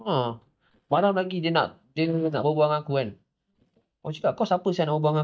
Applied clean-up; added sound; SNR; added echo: neural mask model DeepFilterNet 3.